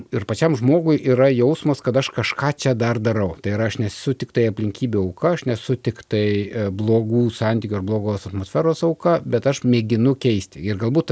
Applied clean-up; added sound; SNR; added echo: none; none; none; none.